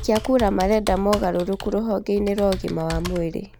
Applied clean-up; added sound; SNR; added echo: none; Computer keyboard; 11 dB; none.